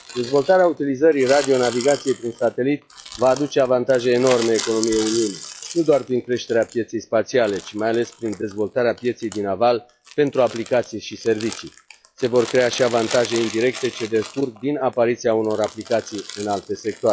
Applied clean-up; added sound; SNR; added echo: classical method log-MMSE.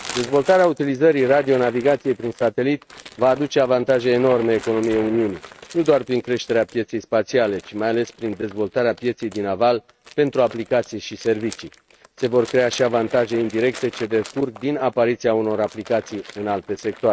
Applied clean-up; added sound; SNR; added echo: neural mask model RNNoise.